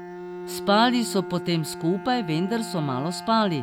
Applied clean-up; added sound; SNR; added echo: none; Bowed string instrument; 11 dB; none.